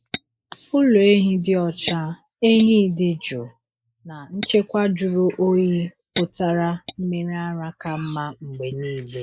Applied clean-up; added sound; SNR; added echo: neural mask model Resemble Enhance denoiser.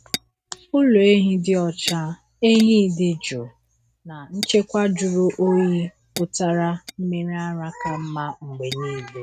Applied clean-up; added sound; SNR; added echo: neural mask model RNNoise.